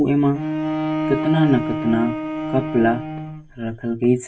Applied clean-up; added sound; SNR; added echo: none; Bowed string instrument; 4 dB; reverberation time 0.1 s.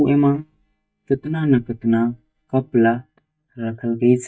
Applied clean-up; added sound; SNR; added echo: neural mask model DeepFilterNet 3.